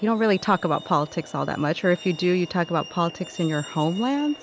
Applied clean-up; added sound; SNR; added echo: none; Truck; 18 dB; none.